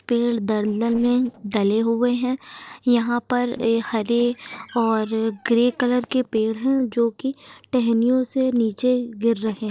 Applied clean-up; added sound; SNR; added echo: neural separator model SepFormer DNS4.